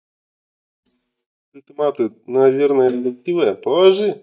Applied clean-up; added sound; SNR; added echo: neural mask model DeepFilterNet 3.